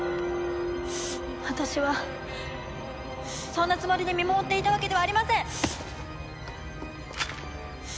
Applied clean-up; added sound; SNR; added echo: none; Respiratory sounds; 17 dB; none.